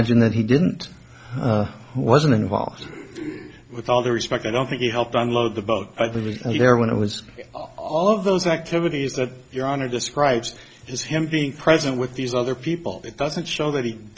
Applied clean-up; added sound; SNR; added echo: none; none; none; none.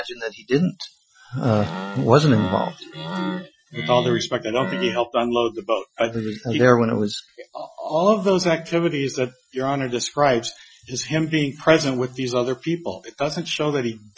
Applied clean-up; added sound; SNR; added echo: classical method Wiener filter.